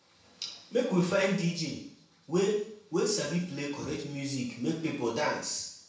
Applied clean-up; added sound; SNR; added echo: none; none; none; reverberation time 0.7 s.